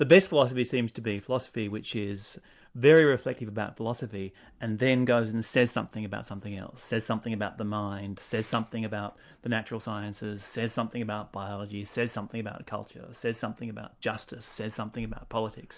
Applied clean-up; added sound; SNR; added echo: none; none; none; none.